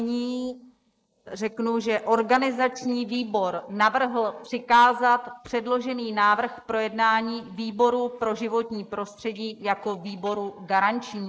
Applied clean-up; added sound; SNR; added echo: neural mask model Resemble Enhance denoiser.